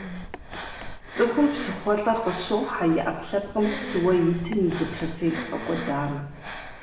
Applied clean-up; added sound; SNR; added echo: none; Breathing; 10 dB; reverberation time 1.0 s.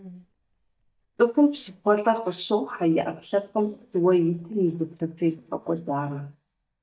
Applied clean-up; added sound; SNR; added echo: neural mask model DeepFilterNet 3.